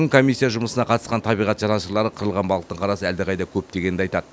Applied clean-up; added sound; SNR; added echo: none; none; none; none.